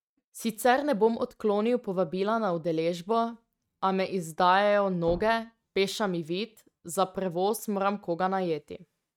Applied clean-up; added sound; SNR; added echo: neural mask model RNNoise.